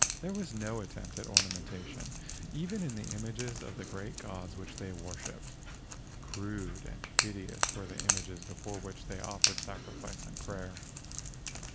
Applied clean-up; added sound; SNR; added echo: none; Crack / Crackle; -4 dB; none.